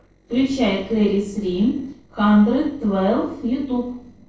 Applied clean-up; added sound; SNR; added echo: neural separator model SepFormer DNS4.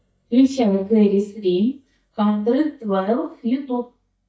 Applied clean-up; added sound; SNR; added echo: neural mask model DeepFilterNet 3.